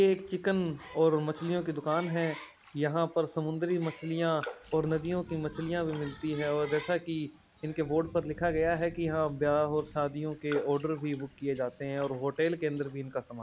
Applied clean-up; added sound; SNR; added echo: none; Raindrop + Thunder / Rain; 19 dB; none.